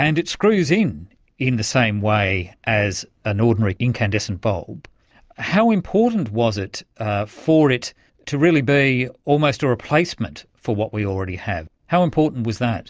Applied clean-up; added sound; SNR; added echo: none; none; none; none.